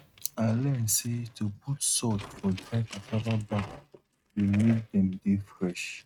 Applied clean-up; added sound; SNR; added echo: neural mask model RNNoise.